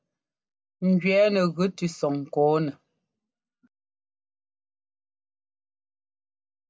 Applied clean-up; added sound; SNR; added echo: none; none; none; none.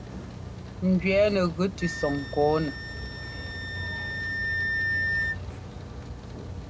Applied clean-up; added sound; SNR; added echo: none; Rain + Wind instrument, woodwind instrument; 3 dB; none.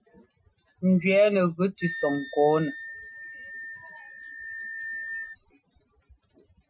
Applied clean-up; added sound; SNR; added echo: classical method Wiener filter.